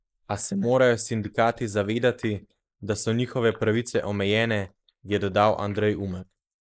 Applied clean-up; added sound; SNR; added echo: neural mask model Resemble Enhance denoiser.